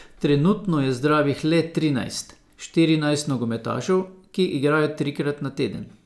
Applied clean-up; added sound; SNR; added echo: none; none; none; none.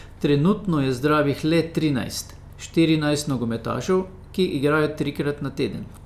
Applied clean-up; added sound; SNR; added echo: none; Bus; 20 dB; none.